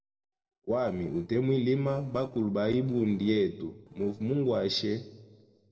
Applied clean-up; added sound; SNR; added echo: neural separator model SepFormer DNS4.